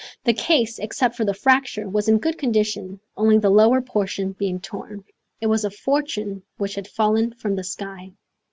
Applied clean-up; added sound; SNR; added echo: none; none; none; none.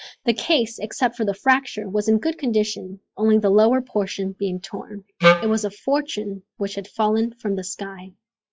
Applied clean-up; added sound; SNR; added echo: classical method log-MMSE.